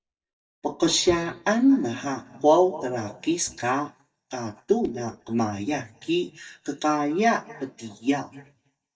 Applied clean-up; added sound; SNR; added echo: neural mask model DeepFilterNet 3.